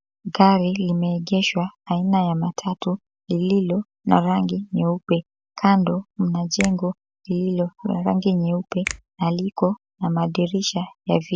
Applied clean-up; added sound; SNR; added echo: none; Finger snapping; 15 dB; none.